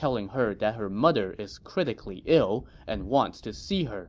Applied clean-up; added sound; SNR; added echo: none; Thunder; 20 dB; none.